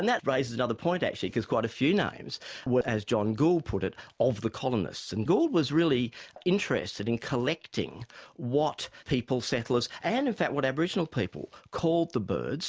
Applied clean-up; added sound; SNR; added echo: none; none; none; none.